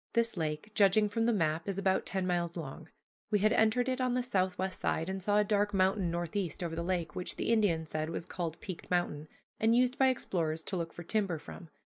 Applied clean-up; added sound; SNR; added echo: none; none; none; none.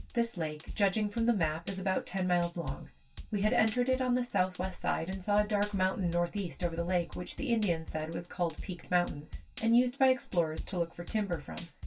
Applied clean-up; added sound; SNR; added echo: none; Drum kit; 14 dB; reverberation time 0.1 s.